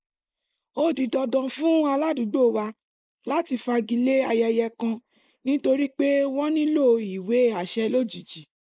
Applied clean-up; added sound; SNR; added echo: neural mask model Resemble Enhance denoiser.